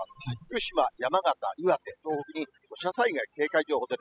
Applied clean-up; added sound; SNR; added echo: classical method spectral subtraction.